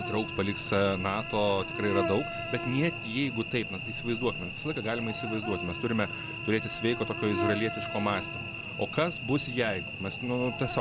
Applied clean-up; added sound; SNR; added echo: none; Cricket / Buzz; 5 dB; none.